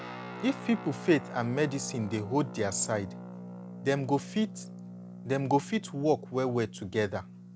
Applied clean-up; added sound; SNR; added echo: none; Guitar; 12 dB; none.